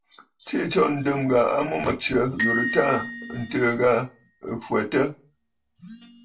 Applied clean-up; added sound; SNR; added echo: none; Glockenspiel; 8 dB; reverberation time 0.2 s.